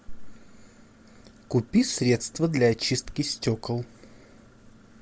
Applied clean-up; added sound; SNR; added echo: none; none; none; none.